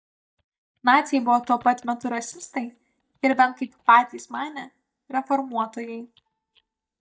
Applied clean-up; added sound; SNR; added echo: neural mask model DeepFilterNet 3.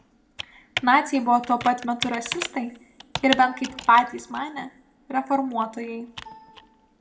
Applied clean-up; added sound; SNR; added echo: none; Computer keyboard; 12 dB; reverberation time 0.5 s.